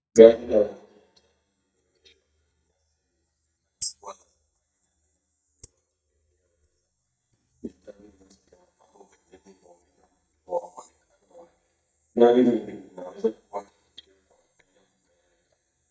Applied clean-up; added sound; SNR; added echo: neural mask model DeepFilterNet 3.